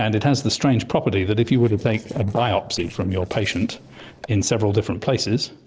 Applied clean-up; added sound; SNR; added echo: neural separator model SepFormer DNS4.